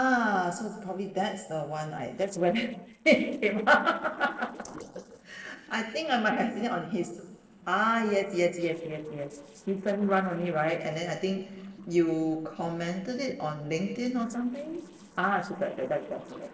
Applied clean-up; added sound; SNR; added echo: neural separator model SepFormer DNS4.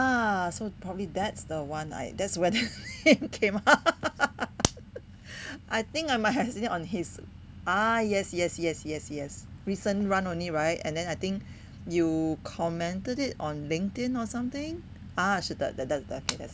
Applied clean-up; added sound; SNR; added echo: none; none; none; none.